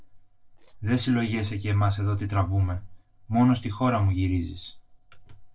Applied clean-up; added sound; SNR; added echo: neural separator model SepFormer DNS4.